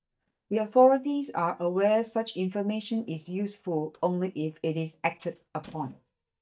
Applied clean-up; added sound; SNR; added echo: neural mask model DeepFilterNet 3.